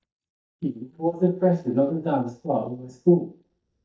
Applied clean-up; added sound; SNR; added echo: neural mask model DeepFilterNet 3.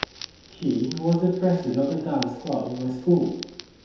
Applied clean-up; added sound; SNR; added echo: none; Crackle; 16 dB; reverberation time 0.8 s.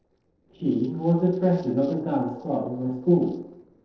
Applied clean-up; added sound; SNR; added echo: neural separator model SepFormer DNS4.